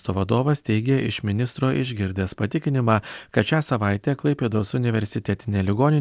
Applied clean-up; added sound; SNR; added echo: none; none; none; none.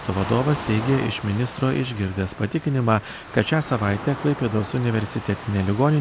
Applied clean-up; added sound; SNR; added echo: none; Waves, surf; 13 dB; none.